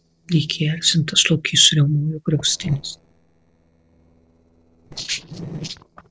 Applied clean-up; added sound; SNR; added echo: neural separator model SepFormer DNS4.